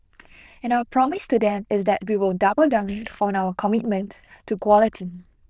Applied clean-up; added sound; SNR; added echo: neural diffusion model UNIVERSE++.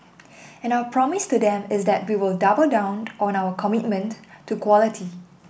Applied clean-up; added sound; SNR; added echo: none; none; none; none.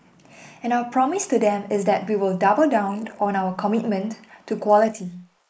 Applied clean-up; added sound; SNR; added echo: neural mask model Resemble Enhance denoiser.